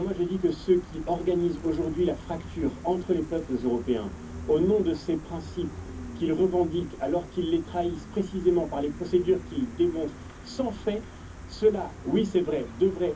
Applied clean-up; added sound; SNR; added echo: none; Gull, seagull; 13 dB; reverberation time 0.3 s.